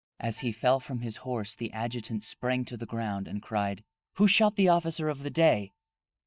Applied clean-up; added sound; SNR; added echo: neural mask model DeepFilterNet 3.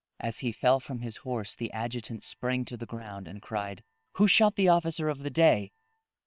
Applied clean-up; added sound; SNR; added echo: neural separator model SepFormer WHAM!.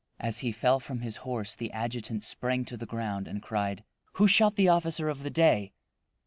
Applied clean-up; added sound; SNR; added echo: none; none; none; none.